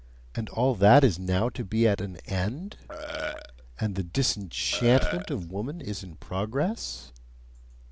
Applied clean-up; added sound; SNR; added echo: none; Burping, eructation; 9 dB; none.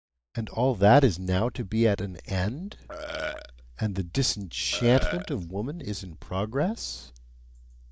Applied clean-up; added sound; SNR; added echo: neural mask model DeepFilterNet 3.